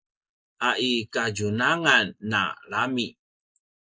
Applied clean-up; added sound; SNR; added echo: neural mask model Resemble Enhance denoiser.